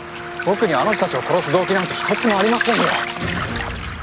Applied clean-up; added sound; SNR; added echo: none; Waves, surf; 5 dB; none.